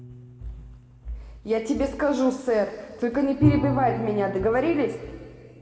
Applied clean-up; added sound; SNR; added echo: none; Bowed string instrument; 8 dB; reverberation time 2.5 s.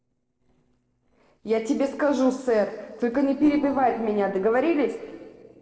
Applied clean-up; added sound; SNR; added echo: neural separator model SepFormer DNS4.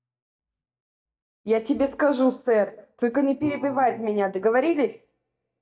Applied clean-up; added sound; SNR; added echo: neural mask model DeepFilterNet 3.